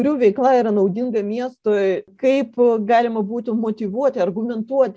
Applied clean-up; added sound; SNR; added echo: none; none; none; none.